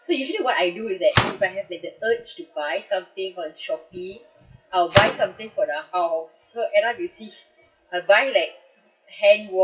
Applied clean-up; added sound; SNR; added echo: classical method WPE with log-MMSE.